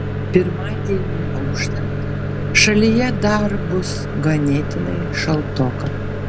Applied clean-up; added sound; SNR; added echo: none; Microwave oven; 2 dB; none.